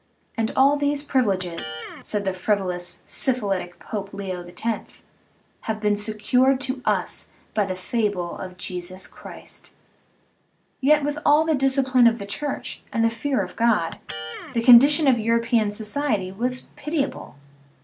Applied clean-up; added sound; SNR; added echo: none; Electric guitar; 17 dB; none.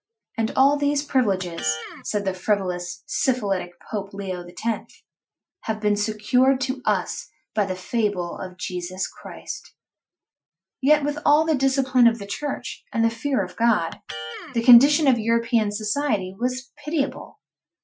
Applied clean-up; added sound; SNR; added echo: classical method Wiener filter.